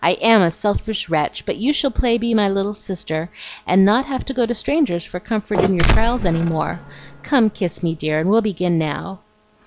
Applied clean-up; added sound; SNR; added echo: none; Mechanisms; 1 dB; none.